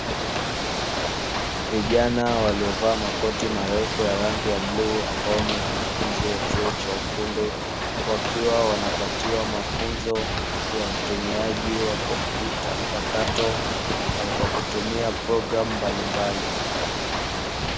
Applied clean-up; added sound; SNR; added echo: none; Ocean / Boat, Water vehicle; -1 dB; none.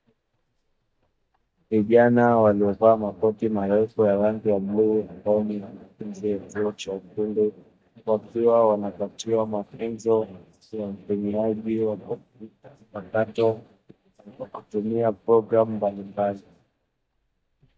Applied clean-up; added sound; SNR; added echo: neural mask model DeepFilterNet 3.